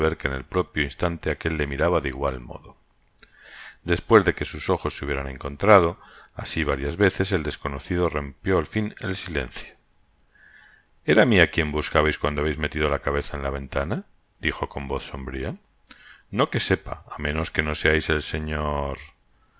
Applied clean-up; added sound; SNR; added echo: none; none; none; none.